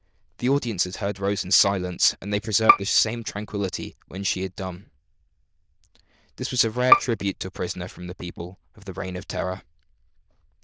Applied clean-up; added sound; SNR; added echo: neural diffusion model UNIVERSE++.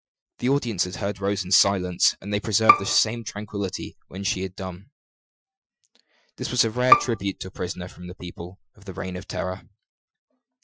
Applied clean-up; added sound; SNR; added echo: classical method Wiener filter.